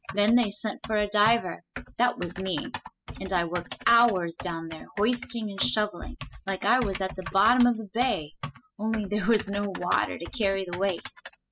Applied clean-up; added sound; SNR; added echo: classical method spectral subtraction.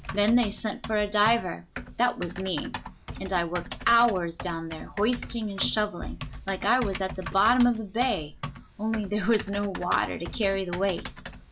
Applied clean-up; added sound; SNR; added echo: none; Typing; 12 dB; none.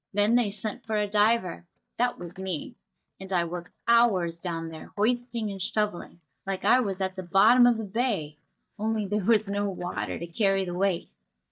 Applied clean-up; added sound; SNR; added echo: neural mask model DeepFilterNet 3.